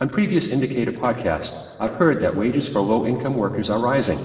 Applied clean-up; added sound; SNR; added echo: neural separator model SepFormer DNS4.